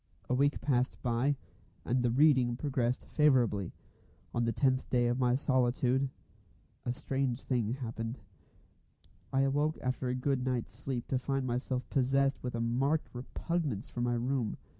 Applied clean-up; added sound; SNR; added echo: none; none; none; none.